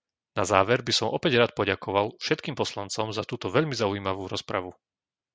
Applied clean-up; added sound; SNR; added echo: none; none; none; none.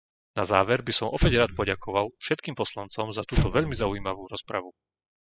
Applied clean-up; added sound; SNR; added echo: classical method spectral subtraction.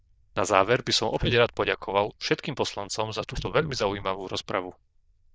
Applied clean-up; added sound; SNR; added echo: neural diffusion model UNIVERSE++.